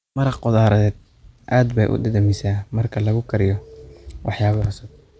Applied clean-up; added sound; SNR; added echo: none; none; none; none.